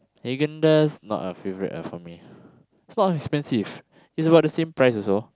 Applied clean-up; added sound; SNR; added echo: none; none; none; none.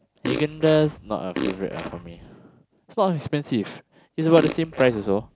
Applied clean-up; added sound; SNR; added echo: none; Fart; 8 dB; none.